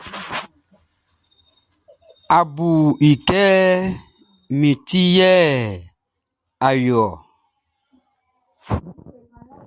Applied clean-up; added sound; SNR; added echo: none; none; none; none.